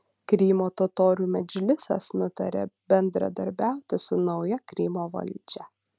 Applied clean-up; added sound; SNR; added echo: none; none; none; none.